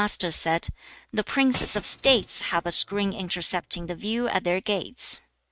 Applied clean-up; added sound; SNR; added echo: neural mask model RNNoise.